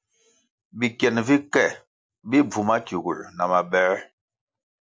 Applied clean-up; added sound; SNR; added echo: none; none; none; none.